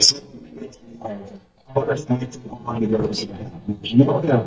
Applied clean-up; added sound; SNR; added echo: neural mask model DeepFilterNet 3.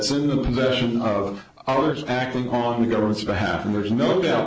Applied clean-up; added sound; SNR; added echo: none; none; none; none.